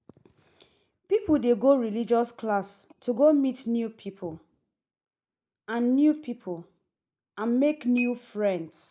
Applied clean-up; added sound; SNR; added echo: neural mask model Resemble Enhance denoiser.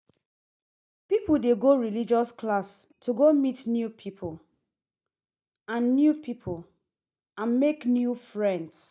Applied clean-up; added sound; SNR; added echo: neural mask model DeepFilterNet 3.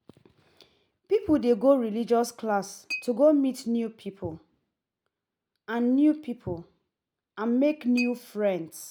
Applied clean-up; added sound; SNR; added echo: none; Chink, clink; 20 dB; none.